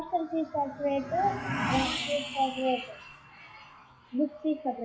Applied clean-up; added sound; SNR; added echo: classical method WPE with log-MMSE.